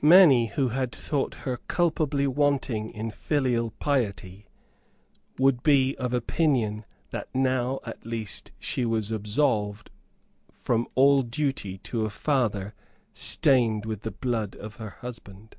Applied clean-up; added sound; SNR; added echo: none; none; none; none.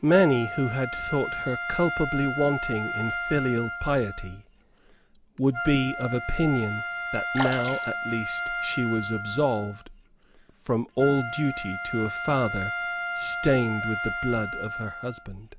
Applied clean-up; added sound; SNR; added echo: none; Wind instrument, woodwind instrument + Sink (filling or washing) / Water / Splash, splatter; 5 dB; none.